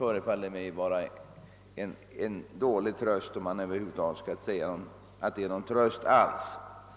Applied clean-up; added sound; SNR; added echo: none; none; none; none.